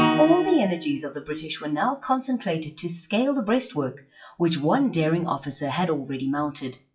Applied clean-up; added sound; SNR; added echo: classical method WPE with log-MMSE.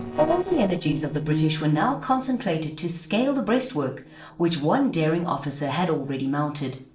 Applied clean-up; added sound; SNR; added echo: neural separator model SepFormer DNS4.